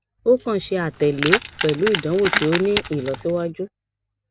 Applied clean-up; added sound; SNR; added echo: none; Keys jangling; 4 dB; none.